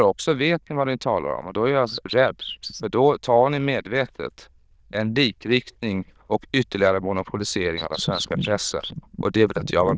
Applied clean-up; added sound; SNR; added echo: neural diffusion model UNIVERSE++.